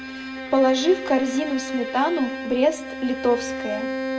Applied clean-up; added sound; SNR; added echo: none; Bowed string instrument; 8 dB; reverberation time 0.5 s.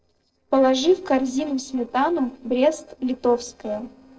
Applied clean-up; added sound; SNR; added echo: neural separator model SepFormer DNS4.